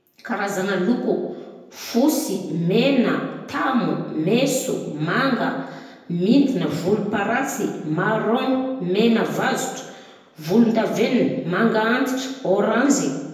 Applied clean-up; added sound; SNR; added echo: none; none; none; reverberation time 1.0 s.